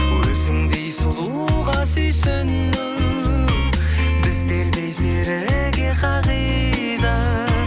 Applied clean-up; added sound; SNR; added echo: none; none; none; none.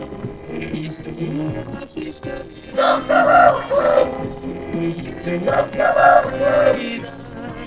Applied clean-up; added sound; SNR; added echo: neural separator model SepFormer DNS4.